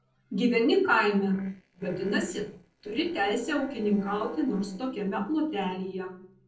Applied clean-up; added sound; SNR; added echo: neural separator model SepFormer DNS4.